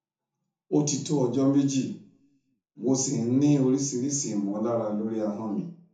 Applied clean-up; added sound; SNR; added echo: none; none; none; reverberation time 0.6 s.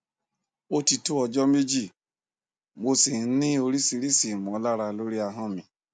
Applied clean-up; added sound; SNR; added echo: none; none; none; none.